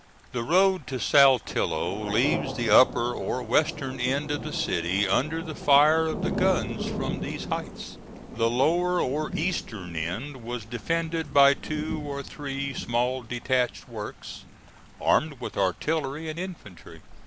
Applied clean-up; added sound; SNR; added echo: none; Thunder / Rain; 10 dB; none.